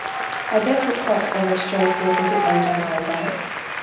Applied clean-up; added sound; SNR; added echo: none; Applause; 2 dB; reverberation time 0.9 s.